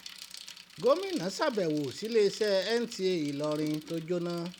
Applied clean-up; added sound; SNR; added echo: none; Bicycle; 18 dB; none.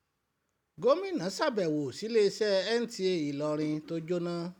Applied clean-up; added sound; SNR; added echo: none; none; none; none.